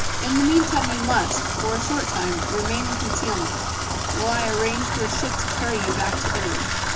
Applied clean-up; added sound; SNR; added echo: none; Bathtub (filling or washing) / Water tap, faucet; -1 dB; reverberation time 0.2 s.